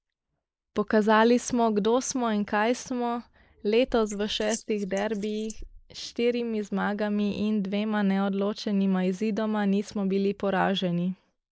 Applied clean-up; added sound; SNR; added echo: neural mask model Resemble Enhance denoiser.